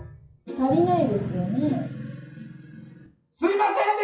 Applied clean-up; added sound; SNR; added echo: classical method WPE with log-MMSE.